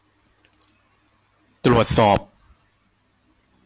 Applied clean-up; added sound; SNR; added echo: none; none; none; none.